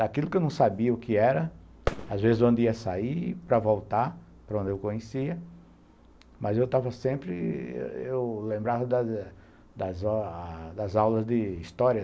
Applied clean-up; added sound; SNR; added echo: none; Fireworks; 11 dB; none.